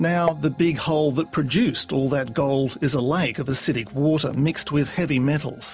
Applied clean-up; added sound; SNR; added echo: none; none; none; none.